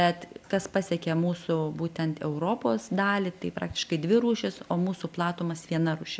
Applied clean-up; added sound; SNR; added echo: none; none; none; none.